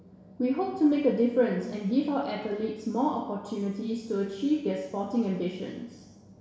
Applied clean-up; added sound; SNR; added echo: none; Brass instrument; 16 dB; reverberation time 0.9 s.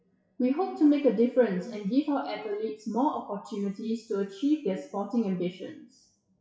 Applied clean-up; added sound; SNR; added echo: classical method WPE with log-MMSE.